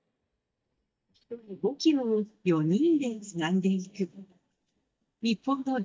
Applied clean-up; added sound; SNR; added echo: neural mask model DeepFilterNet 3.